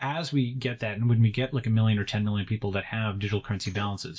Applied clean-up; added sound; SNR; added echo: neural mask model DeepFilterNet 3.